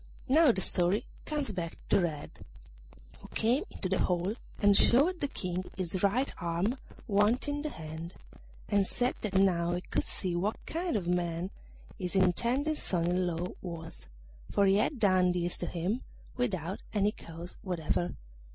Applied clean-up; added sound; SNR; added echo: none; none; none; none.